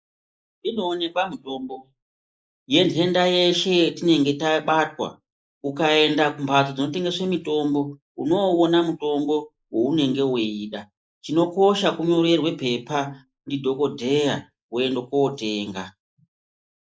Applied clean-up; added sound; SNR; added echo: neural mask model Resemble Enhance denoiser.